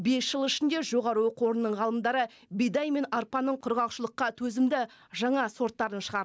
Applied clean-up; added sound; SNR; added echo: none; none; none; none.